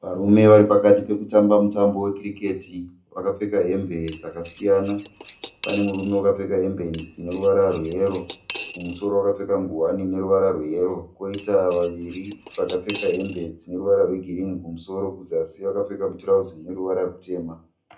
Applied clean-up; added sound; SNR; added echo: none; Cutlery, silverware / Dishes, pots, and pans; 11 dB; reverberation time 0.3 s.